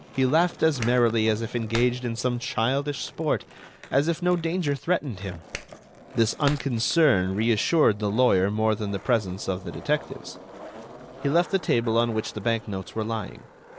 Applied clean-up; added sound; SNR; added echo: none; Skateboard + Clapping; 17 dB; none.